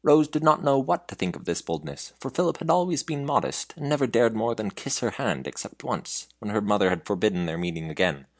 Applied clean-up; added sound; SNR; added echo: none; none; none; none.